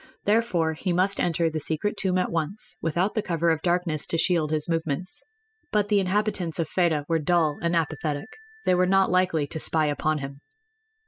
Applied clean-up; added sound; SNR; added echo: classical method spectral subtraction.